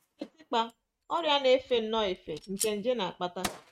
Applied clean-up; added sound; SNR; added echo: neural mask model RNNoise.